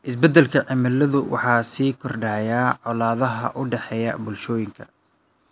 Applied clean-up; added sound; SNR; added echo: none; none; none; none.